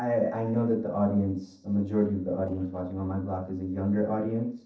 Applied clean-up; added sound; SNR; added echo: neural separator model SepFormer DNS4.